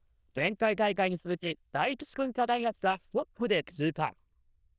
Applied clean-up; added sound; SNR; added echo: neural diffusion model UNIVERSE++.